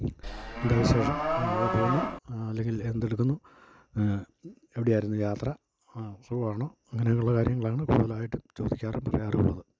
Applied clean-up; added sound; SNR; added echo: none; Livestock, farm animals, working animals; 1 dB; none.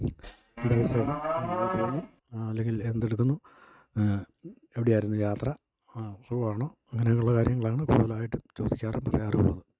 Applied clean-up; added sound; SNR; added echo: neural mask model RNNoise.